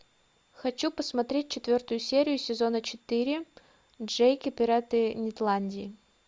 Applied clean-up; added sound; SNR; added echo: none; none; none; none.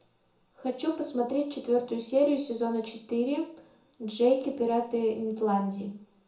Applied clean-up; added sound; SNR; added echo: none; none; none; reverberation time 0.5 s.